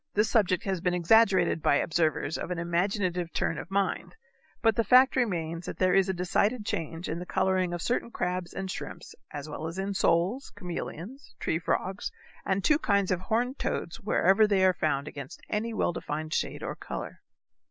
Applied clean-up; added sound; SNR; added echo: none; none; none; none.